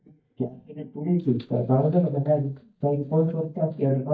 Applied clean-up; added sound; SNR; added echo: neural mask model DeepFilterNet 3.